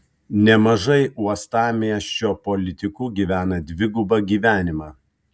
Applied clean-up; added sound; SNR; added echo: none; none; none; none.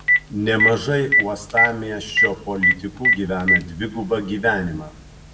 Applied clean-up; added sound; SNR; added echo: none; Telephone; -2 dB; reverberation time 0.6 s.